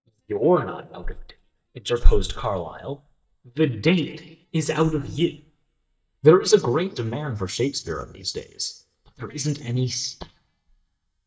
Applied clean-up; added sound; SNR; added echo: neural mask model DeepFilterNet 3.